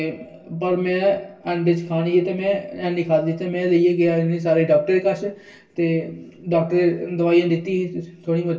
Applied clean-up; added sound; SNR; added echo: none; none; none; reverberation time 0.1 s.